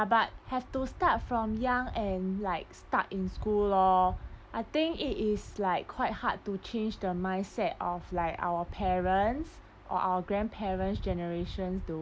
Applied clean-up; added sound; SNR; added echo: none; none; none; none.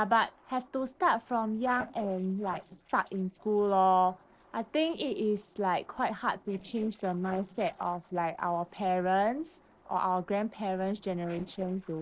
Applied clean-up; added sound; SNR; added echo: neural separator model SepFormer DNS4.